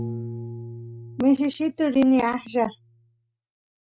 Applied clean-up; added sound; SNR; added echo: neural mask model RNNoise.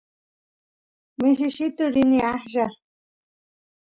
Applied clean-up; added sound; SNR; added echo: none; none; none; none.